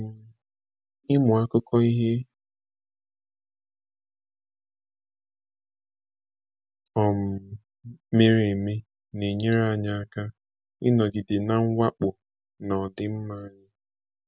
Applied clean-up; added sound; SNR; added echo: none; none; none; none.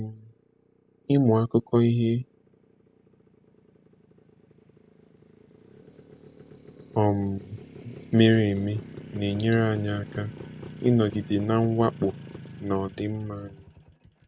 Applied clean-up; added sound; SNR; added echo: none; Motorcycle; 17 dB; none.